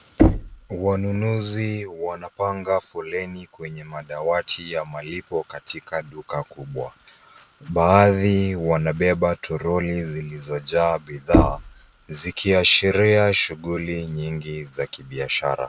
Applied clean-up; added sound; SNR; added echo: none; Knock; 2 dB; none.